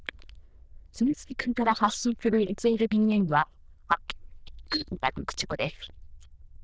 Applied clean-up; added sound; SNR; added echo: neural diffusion model UNIVERSE++.